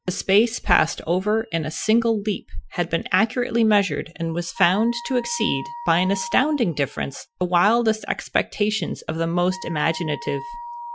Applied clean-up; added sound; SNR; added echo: classical method Wiener filter.